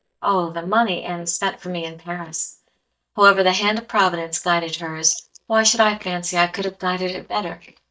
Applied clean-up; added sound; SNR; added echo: neural mask model DeepFilterNet 3.